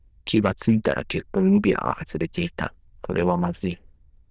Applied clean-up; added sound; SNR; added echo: neural diffusion model UNIVERSE++.